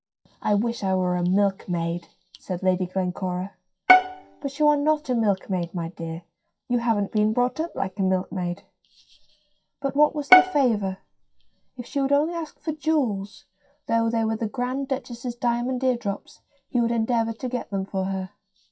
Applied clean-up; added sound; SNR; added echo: classical method WPE with log-MMSE.